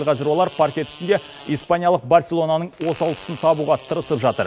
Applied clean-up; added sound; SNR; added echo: none; Fart; 19 dB; none.